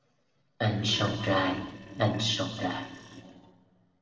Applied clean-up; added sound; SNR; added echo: neural separator model SepFormer DNS4.